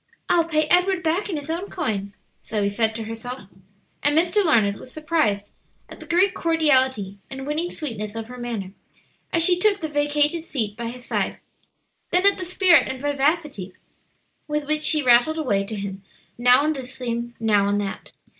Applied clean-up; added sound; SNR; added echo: neural mask model Resemble Enhance denoiser.